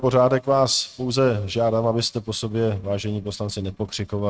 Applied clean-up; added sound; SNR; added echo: neural mask model RNNoise.